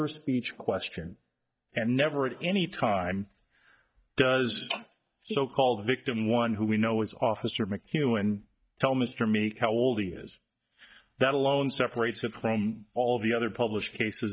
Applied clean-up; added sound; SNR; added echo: neural mask model DeepFilterNet 3.